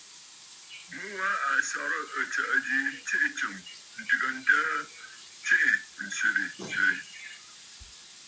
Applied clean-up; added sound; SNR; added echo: none; Sink (filling or washing) / Water tap, faucet; 19 dB; none.